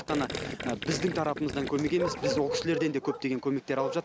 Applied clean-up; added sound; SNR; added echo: none; Gurgling; 8 dB; none.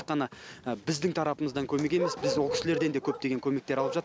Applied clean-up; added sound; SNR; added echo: none; none; none; none.